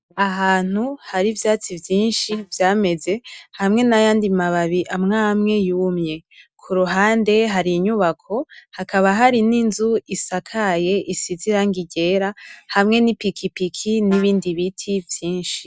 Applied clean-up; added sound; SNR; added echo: neural mask model DeepFilterNet 3.